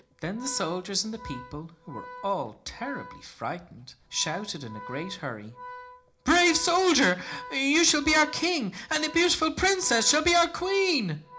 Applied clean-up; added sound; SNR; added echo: none; Organ; 18 dB; reverberation time 0.4 s.